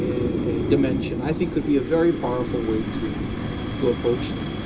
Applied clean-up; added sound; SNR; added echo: none; Fire; 1 dB; reverberation time 0.2 s.